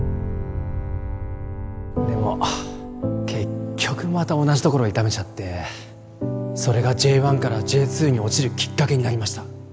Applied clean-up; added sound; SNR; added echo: none; Bowed string instrument; 15 dB; none.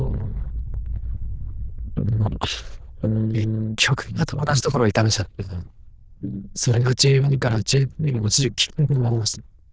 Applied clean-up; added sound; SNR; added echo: neural diffusion model UNIVERSE++.